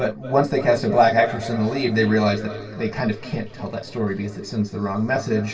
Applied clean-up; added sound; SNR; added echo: none; none; none; reverberation time 2.8 s.